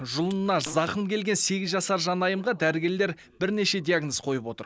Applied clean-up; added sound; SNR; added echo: none; Crack / Crushing + Fart; 18 dB; none.